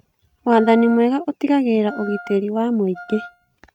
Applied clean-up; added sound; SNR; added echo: neural mask model RNNoise.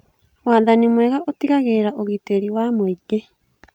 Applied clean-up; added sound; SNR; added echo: none; none; none; none.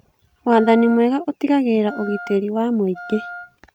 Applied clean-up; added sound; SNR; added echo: none; Wind instrument, woodwind instrument; 16 dB; none.